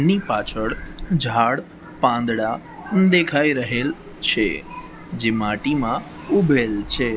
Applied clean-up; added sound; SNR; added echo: none; Engine / Car; 18 dB; none.